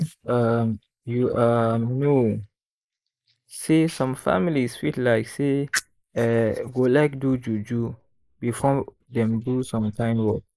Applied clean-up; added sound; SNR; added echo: neural mask model Resemble Enhance denoiser.